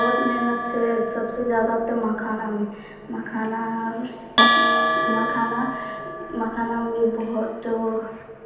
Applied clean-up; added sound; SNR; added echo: none; Bell; 1 dB; reverberation time 0.9 s.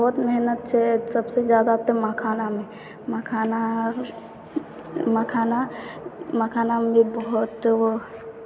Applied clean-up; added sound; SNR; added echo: none; none; none; none.